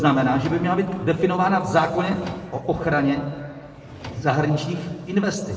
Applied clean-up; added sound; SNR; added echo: none; Drawer open or close; 19 dB; reverberation time 1.8 s.